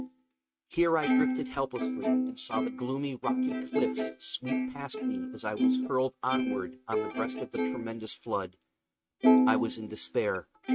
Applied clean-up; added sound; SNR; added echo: neural mask model RNNoise.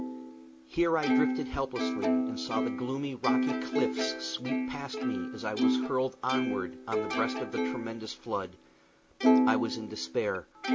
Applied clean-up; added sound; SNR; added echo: none; Plucked string instrument; -3 dB; none.